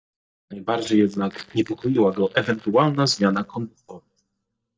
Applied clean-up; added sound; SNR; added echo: neural mask model DeepFilterNet 3.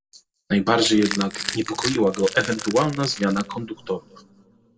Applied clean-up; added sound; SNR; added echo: none; Crushing; 10 dB; reverberation time 2.2 s.